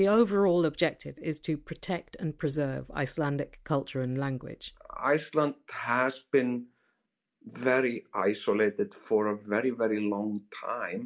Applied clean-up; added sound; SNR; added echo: none; none; none; none.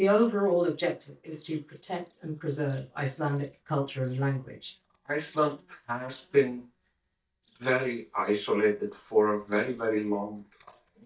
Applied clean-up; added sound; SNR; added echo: neural mask model DeepFilterNet 3.